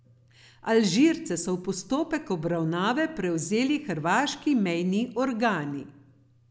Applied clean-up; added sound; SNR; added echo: none; none; none; none.